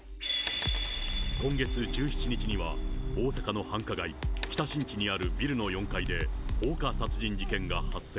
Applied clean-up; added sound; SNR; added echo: none; Coin (dropping); 15 dB; none.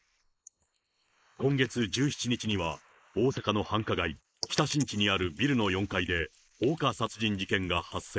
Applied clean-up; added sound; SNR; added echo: neural mask model Resemble Enhance denoiser.